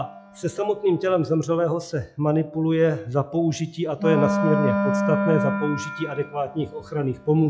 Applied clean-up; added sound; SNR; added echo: classical method log-MMSE.